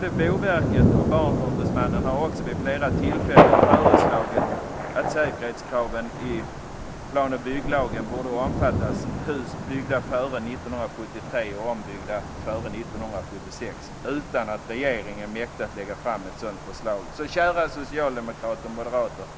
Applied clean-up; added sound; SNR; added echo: none; Thunder; -3 dB; none.